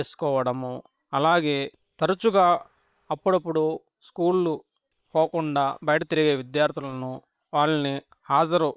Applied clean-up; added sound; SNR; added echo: neural separator model SepFormer WHAM!.